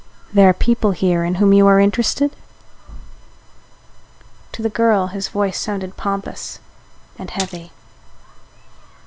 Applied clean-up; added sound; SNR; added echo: none; Splash, splatter; 14 dB; none.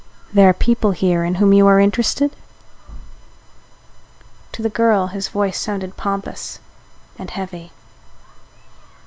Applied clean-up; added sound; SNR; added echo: none; none; none; none.